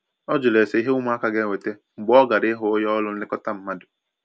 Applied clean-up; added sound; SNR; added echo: none; none; none; none.